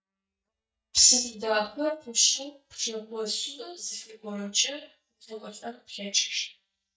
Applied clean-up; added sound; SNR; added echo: neural mask model DeepFilterNet 3.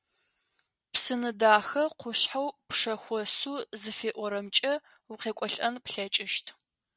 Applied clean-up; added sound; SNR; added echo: none; none; none; none.